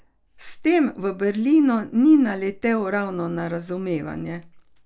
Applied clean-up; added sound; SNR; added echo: none; none; none; none.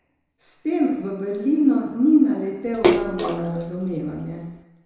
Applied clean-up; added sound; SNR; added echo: none; Splash, splatter; 3 dB; reverberation time 1.0 s.